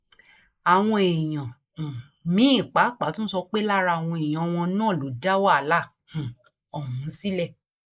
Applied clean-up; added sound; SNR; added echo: neural mask model Resemble Enhance denoiser.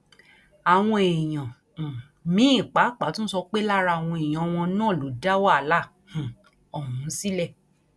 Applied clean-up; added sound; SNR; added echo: none; none; none; none.